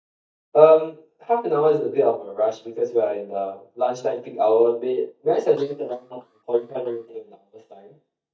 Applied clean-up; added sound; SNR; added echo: neural mask model DeepFilterNet 3.